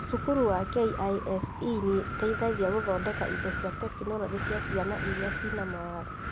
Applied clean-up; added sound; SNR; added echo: none; Wind; 4 dB; none.